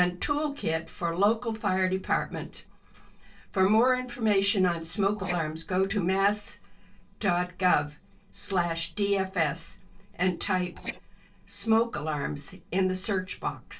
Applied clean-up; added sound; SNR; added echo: neural separator model SepFormer DNS4.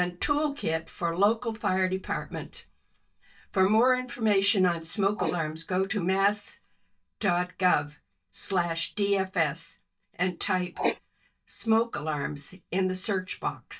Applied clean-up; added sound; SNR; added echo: neural mask model DeepFilterNet 3.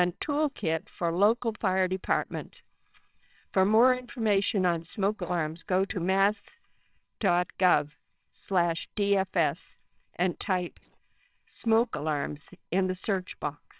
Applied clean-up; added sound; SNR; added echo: neural separator model SepFormer WHAMR!.